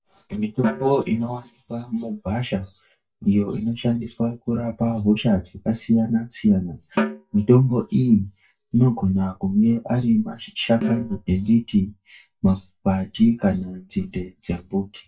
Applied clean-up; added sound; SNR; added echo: neural mask model DeepFilterNet 3.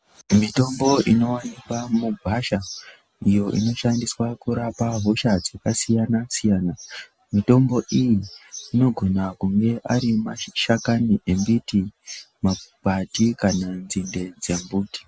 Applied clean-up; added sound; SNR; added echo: none; none; none; none.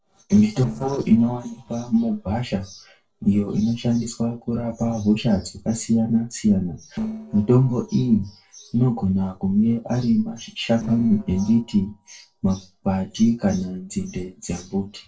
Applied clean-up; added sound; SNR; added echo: neural separator model SepFormer DNS4.